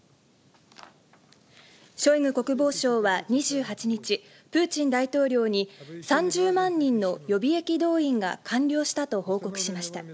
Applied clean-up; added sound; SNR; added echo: none; none; none; none.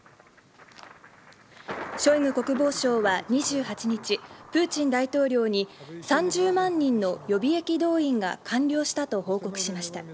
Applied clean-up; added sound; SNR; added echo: none; Thunder; 18 dB; none.